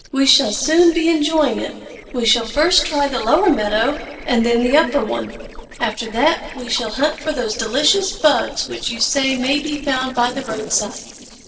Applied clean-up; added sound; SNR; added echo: neural separator model SepFormer DNS4.